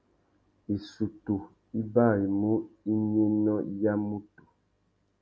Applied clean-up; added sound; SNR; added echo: none; none; none; none.